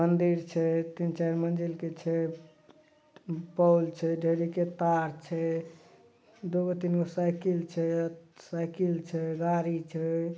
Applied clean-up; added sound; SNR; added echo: none; none; none; none.